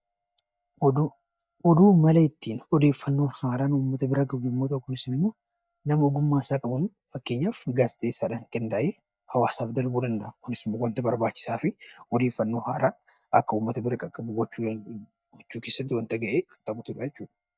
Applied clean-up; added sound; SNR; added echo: neural mask model DeepFilterNet 3.